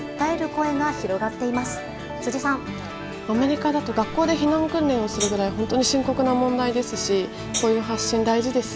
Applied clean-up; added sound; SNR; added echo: none; Hi-hat; 7 dB; none.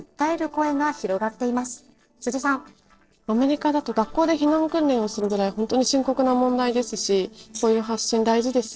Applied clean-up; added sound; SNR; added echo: neural separator model SepFormer DNS4.